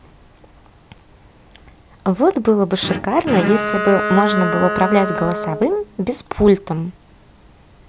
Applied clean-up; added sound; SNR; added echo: none; Bowed string instrument; 4 dB; none.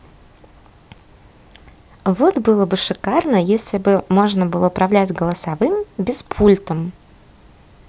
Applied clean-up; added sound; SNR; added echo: none; none; none; none.